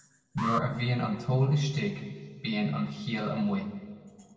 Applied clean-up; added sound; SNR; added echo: neural separator model SepFormer DNS4.